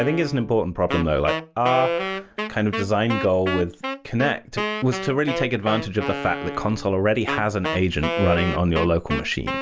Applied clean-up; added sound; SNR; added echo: none; Wind instrument, woodwind instrument; 6 dB; none.